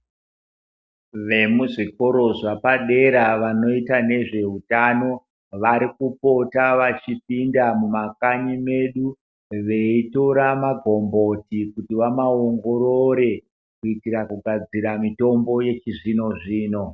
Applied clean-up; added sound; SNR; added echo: none; none; none; none.